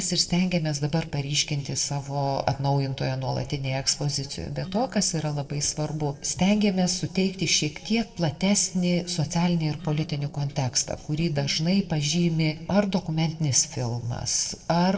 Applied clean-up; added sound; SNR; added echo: neural separator model SepFormer DNS4.